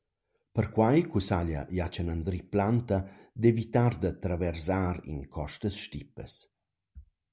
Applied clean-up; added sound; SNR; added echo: none; none; none; none.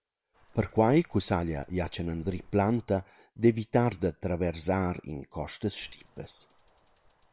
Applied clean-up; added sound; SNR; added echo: neural separator model SepFormer WHAM!.